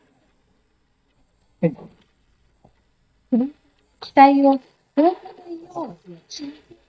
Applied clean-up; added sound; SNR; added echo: neural mask model DeepFilterNet 3.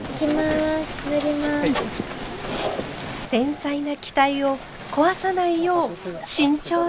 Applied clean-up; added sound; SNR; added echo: none; none; none; none.